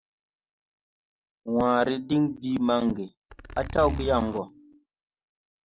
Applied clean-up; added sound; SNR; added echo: none; Zipper (clothing); 8 dB; none.